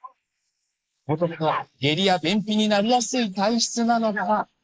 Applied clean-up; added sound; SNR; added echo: neural mask model Resemble Enhance denoiser.